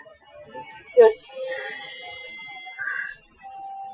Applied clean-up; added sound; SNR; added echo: classical method Wiener filter.